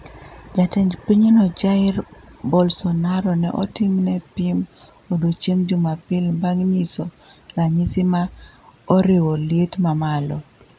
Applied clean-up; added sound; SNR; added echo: none; none; none; none.